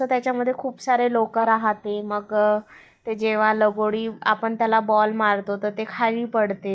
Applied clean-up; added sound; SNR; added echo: neural mask model DeepFilterNet 3.